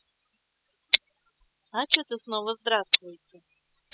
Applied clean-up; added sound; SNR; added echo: classical method spectral subtraction.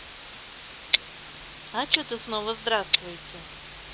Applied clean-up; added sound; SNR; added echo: none; Tick-tock; -2 dB; none.